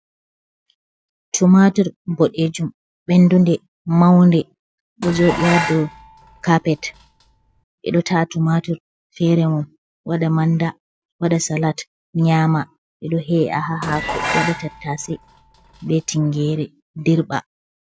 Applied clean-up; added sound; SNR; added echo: none; Dishes, pots, and pans; 8 dB; none.